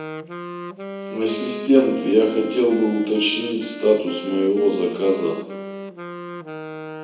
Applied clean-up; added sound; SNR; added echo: none; Wind instrument, woodwind instrument; 11 dB; reverberation time 0.9 s.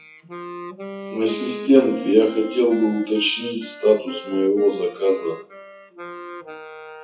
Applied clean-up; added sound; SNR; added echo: classical method WPE with log-MMSE.